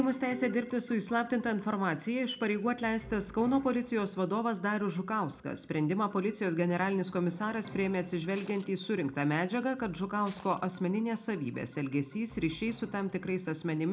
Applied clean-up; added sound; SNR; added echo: none; Shatter; 12 dB; reverberation time 0.3 s.